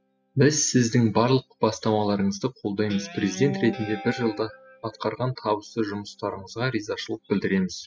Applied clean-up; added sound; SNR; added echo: classical method spectral subtraction.